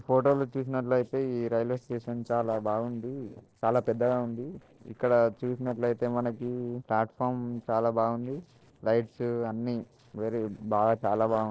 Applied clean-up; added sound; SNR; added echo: neural separator model SepFormer DNS4.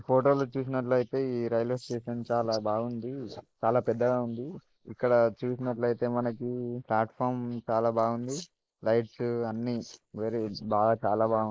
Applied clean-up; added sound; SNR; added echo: neural mask model Resemble Enhance denoiser.